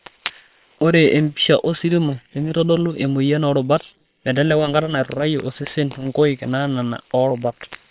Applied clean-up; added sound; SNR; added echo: neural separator model SepFormer WHAM!.